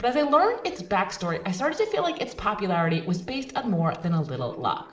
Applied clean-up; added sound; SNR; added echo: neural separator model SepFormer DNS4.